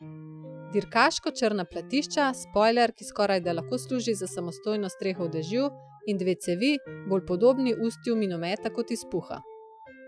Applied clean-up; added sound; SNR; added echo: classical method Wiener filter.